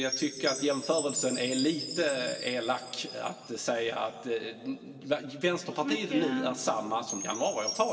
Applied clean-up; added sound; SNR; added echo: none; Chime; 10 dB; reverberation time 2.5 s.